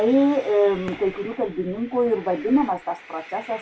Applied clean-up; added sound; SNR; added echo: none; Train + Fireworks; 19 dB; none.